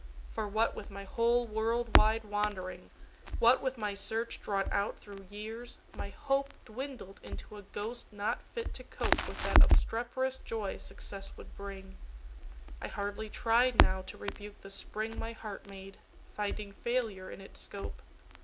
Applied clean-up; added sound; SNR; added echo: none; Crackle; -2 dB; none.